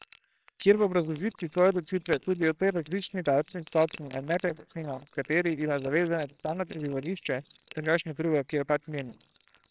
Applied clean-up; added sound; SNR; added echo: neural separator model SepFormer WHAMR!.